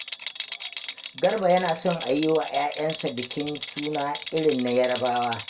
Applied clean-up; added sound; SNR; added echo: none; Rattle; 9 dB; reverberation time 0.2 s.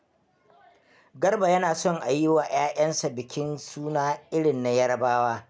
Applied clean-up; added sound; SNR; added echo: none; none; none; none.